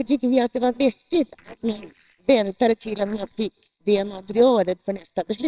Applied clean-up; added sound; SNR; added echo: neural separator model SepFormer WHAMR!.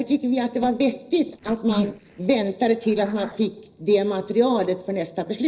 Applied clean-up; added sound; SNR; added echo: neural separator model SepFormer DNS4.